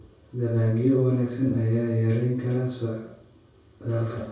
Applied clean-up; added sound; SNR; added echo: none; none; none; reverberation time 0.6 s.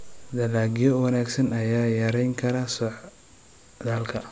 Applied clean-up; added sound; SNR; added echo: none; none; none; none.